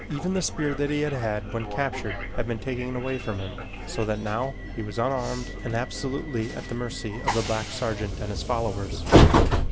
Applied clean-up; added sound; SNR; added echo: none; Train; -2 dB; none.